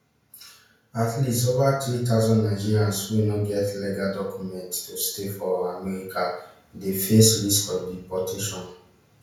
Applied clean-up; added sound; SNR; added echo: none; none; none; reverberation time 0.5 s.